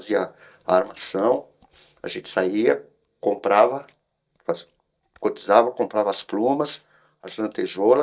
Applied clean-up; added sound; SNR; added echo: neural mask model DeepFilterNet 3.